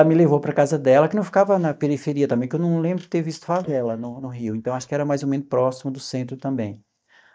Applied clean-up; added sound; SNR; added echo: neural mask model DeepFilterNet 3.